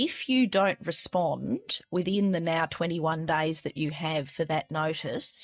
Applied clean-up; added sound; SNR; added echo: neural mask model DeepFilterNet 3.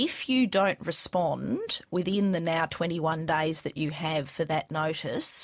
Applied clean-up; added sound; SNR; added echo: none; none; none; none.